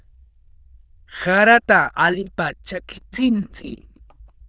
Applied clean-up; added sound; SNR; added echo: neural diffusion model UNIVERSE++.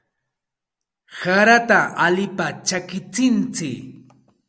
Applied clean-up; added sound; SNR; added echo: none; none; none; none.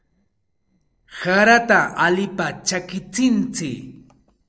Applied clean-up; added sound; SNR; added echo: neural separator model SepFormer DNS4.